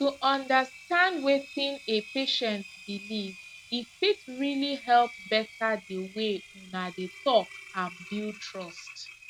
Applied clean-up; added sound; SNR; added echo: none; Engine; 18 dB; none.